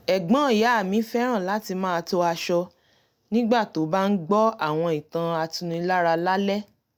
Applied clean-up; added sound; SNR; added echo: none; none; none; none.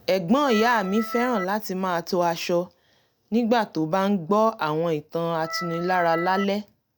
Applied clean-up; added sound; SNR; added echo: none; Organ; 9 dB; none.